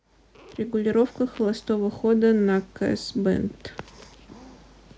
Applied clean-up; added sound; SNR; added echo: none; none; none; none.